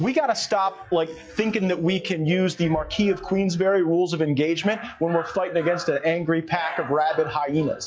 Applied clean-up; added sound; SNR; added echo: classical method log-MMSE.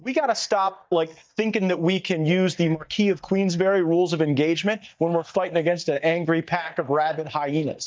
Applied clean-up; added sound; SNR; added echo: neural mask model DeepFilterNet 3.